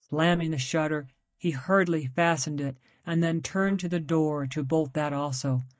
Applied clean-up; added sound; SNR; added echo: neural mask model DeepFilterNet 3.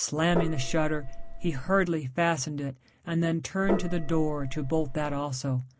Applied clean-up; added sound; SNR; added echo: none; Gong; 1 dB; none.